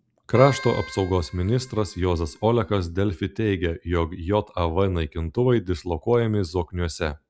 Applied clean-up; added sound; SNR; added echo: none; Keyboard (musical); 16 dB; none.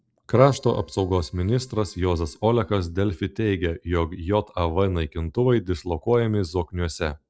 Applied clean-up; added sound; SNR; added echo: neural separator model SepFormer DNS4.